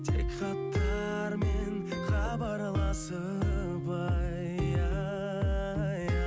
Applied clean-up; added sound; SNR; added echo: none; none; none; none.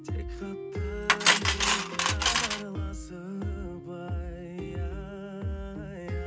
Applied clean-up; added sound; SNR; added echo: none; Cutlery, silverware; -5 dB; reverberation time 0.3 s.